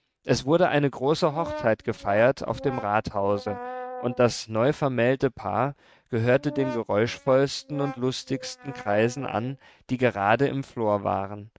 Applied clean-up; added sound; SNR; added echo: neural mask model RNNoise.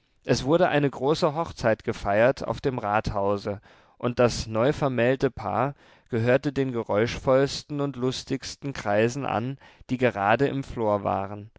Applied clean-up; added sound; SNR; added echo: none; none; none; none.